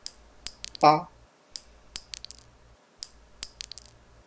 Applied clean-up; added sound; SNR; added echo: none; Chink, clink; 14 dB; none.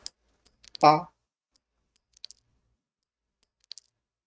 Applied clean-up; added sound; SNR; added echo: neural mask model RNNoise.